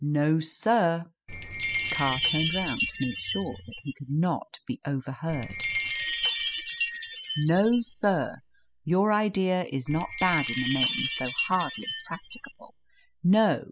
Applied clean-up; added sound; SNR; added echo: classical method spectral subtraction.